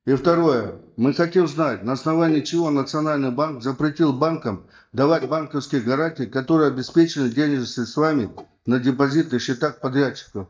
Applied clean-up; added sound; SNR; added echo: neural mask model DeepFilterNet 3.